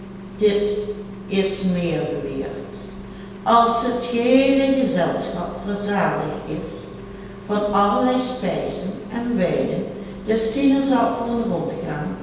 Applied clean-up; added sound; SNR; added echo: none; Engine; 14 dB; reverberation time 1.2 s.